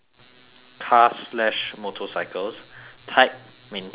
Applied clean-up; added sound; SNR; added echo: none; none; none; none.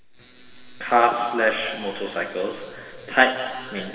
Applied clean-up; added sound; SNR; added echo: none; Cowbell; 18 dB; reverberation time 2.4 s.